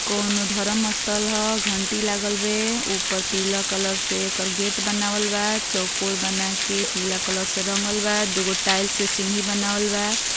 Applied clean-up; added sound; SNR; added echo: none; Water; -1 dB; none.